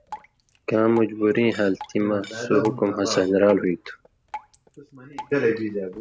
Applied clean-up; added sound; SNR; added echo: none; Drip + Cutlery, silverware / Dishes, pots, and pans; 19 dB; none.